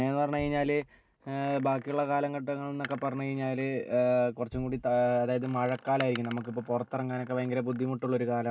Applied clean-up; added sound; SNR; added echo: none; Bass drum + Door; 19 dB; none.